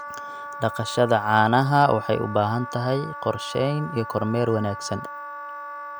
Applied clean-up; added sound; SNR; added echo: none; Wind instrument, woodwind instrument; 11 dB; none.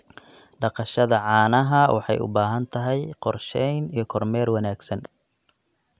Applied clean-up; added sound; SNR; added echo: none; none; none; none.